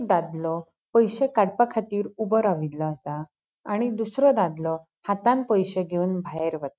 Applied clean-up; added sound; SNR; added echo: none; none; none; none.